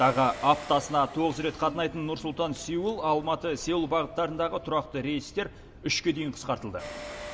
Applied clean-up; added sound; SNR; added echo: none; Engine; 17 dB; none.